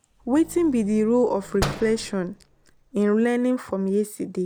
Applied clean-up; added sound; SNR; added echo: none; Slam; 13 dB; none.